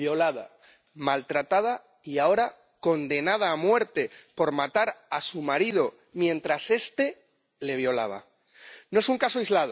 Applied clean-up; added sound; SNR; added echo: none; none; none; none.